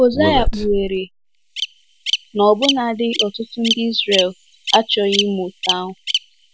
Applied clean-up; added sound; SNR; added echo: none; Bird vocalization, bird call, bird song; 4 dB; none.